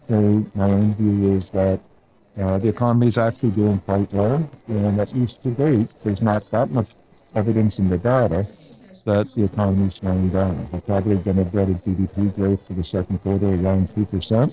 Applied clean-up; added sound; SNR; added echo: neural separator model SepFormer DNS4.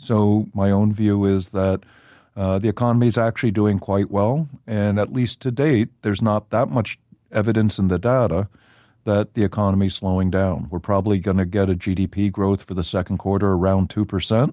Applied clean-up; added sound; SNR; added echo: none; none; none; none.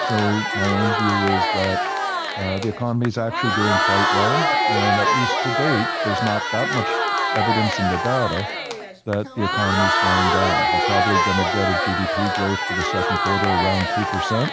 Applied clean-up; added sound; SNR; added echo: none; Crowd; -3 dB; none.